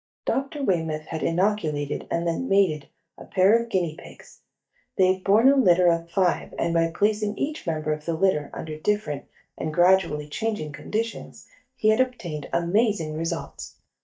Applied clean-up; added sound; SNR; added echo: neural mask model DeepFilterNet 3.